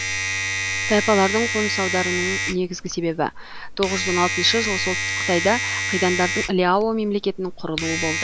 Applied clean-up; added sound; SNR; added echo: none; Domestic sounds, home sounds; 3 dB; none.